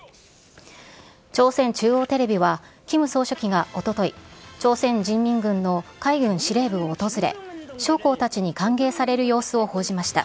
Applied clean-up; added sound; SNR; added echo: none; none; none; none.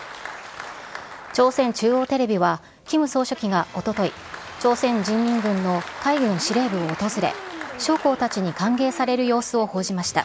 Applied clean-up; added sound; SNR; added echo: none; Applause; 14 dB; none.